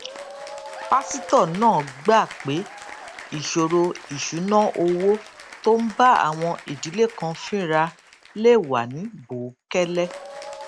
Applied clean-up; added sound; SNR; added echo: none; Applause / Cheering; 17 dB; none.